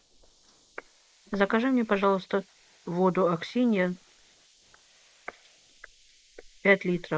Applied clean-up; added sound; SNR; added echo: neural mask model Resemble Enhance denoiser.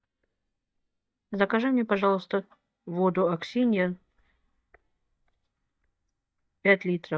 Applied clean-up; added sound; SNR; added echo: neural mask model DeepFilterNet 3.